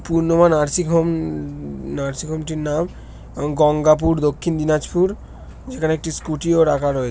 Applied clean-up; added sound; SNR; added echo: none; Dog; 17 dB; none.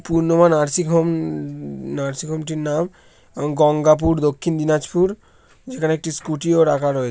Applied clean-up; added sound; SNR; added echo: none; none; none; none.